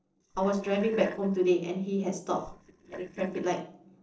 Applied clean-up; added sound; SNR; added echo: neural separator model SepFormer DNS4.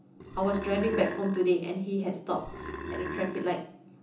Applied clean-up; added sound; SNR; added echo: none; Burping, eructation; 8 dB; reverberation time 0.7 s.